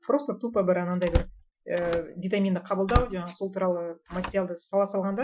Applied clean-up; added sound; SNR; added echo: classical method Wiener filter.